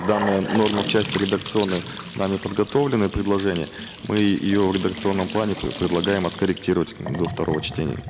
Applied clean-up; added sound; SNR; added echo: none; Trickle, dribble / Bathtub (filling or washing) / Sink (filling or washing) / Gurgling / Splash, splatter; 6 dB; none.